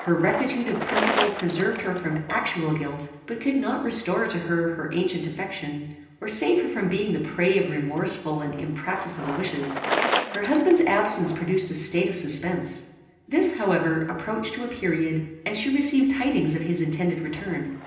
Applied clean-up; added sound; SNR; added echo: none; Bicycle; 11 dB; reverberation time 0.9 s.